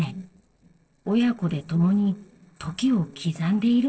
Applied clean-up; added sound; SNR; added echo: neural separator model SepFormer DNS4.